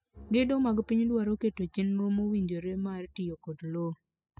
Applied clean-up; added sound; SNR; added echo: classical method spectral subtraction.